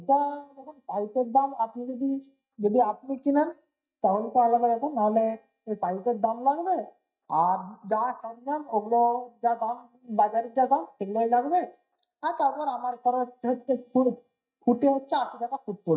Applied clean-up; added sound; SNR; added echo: neural mask model DeepFilterNet 3.